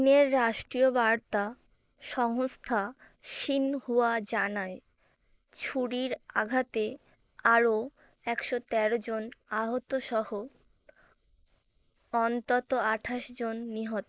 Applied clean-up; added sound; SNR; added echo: neural mask model Resemble Enhance denoiser.